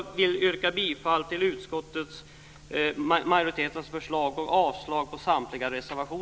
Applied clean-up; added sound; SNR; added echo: none; none; none; none.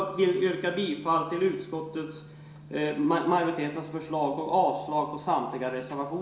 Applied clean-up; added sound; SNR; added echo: none; none; none; reverberation time 0.7 s.